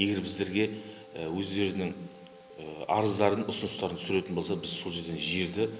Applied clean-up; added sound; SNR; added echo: none; Wind instrument, woodwind instrument + Telephone; 19 dB; none.